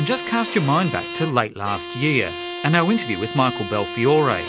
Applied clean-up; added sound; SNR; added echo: none; Bowed string instrument; 10 dB; none.